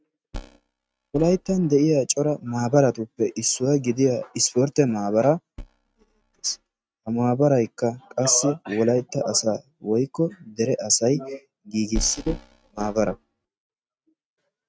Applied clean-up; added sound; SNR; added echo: neural mask model RNNoise.